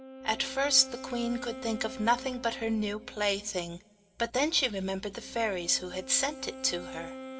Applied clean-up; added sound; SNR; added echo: none; Wind instrument, woodwind instrument; 14 dB; reverberation time 0.2 s.